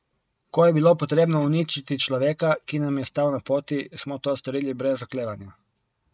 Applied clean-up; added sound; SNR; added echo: none; none; none; none.